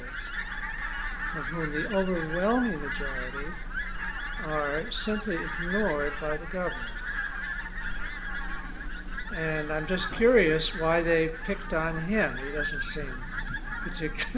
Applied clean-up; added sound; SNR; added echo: none; Fowl; 7 dB; none.